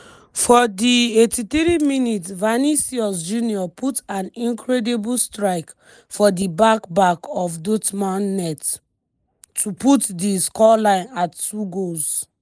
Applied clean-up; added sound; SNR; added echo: neural mask model Resemble Enhance denoiser.